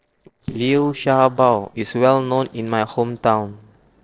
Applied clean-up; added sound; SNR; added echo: neural separator model SepFormer DNS4.